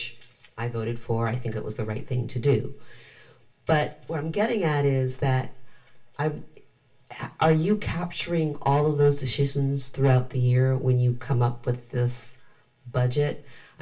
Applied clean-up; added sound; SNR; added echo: none; none; none; reverberation time 0.2 s.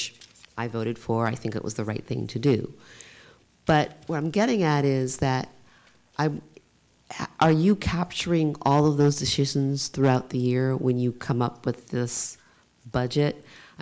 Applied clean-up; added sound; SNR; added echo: none; none; none; none.